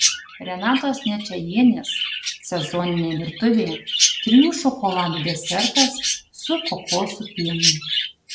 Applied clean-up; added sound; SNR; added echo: none; Chirp, tweet; 3 dB; none.